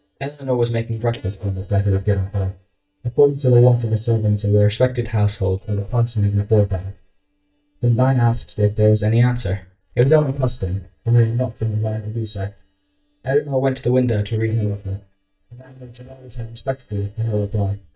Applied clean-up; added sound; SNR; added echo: neural mask model DeepFilterNet 3.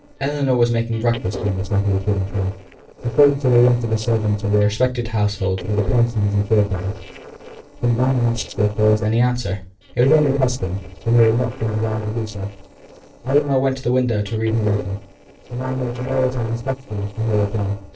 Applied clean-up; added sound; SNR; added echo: neural separator model SepFormer DNS4.